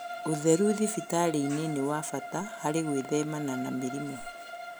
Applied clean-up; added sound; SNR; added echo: none; Bowed string instrument; 11 dB; none.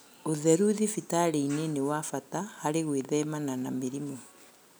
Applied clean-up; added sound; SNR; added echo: none; none; none; none.